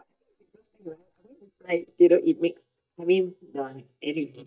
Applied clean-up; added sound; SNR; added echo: neural mask model DeepFilterNet 3.